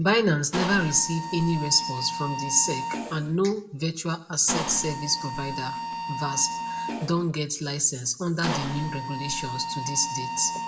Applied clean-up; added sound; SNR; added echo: none; Mechanisms; 7 dB; reverberation time 0.6 s.